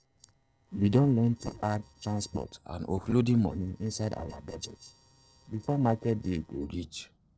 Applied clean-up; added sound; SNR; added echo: neural separator model SepFormer DNS4.